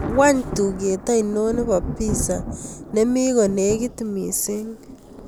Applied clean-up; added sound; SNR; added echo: none; Thunder; 10 dB; none.